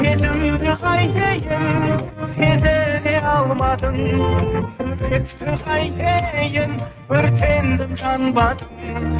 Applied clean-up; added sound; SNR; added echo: neural mask model RNNoise.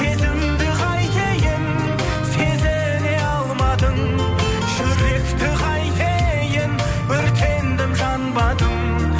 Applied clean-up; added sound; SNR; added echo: none; Bowed string instrument; 9 dB; none.